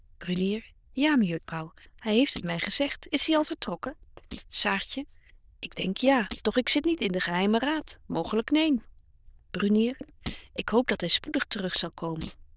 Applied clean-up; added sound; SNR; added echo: neural diffusion model UNIVERSE++.